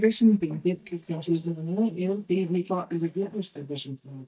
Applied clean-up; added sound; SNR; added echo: neural mask model DeepFilterNet 3.